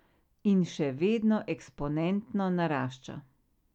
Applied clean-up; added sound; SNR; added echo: none; none; none; none.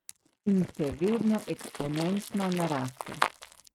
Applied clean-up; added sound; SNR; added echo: neural mask model RNNoise.